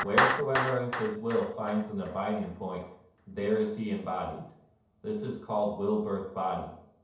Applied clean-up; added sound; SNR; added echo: none; Clapping; 4 dB; reverberation time 0.8 s.